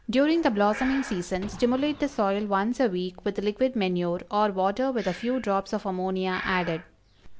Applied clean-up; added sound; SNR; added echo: none; Breathing + Car; 17 dB; none.